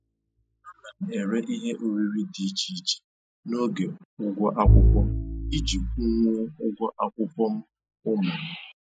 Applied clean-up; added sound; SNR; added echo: classical method Wiener filter.